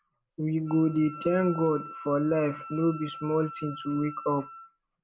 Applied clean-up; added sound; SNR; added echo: none; Wind instrument, woodwind instrument; 14 dB; none.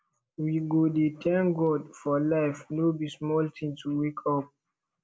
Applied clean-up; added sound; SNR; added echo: none; none; none; none.